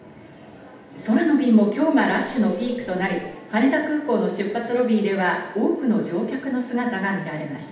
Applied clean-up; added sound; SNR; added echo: none; Subway, metro, underground / Doorbell; 16 dB; reverberation time 0.8 s.